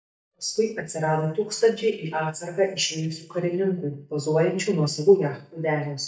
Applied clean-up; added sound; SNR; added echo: neural mask model DeepFilterNet 3.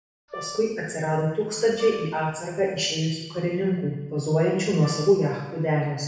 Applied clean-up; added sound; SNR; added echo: none; Wind instrument, woodwind instrument; 16 dB; reverberation time 1.0 s.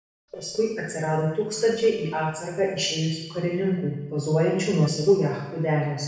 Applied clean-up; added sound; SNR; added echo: neural separator model SepFormer DNS4.